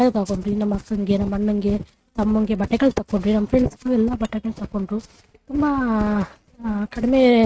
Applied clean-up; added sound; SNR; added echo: neural mask model RNNoise.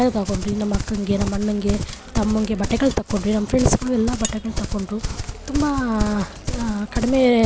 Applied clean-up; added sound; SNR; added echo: none; Livestock, farm animals, working animals; 7 dB; none.